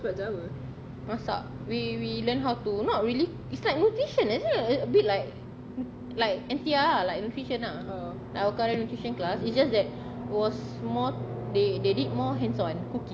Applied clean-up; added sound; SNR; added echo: none; none; none; none.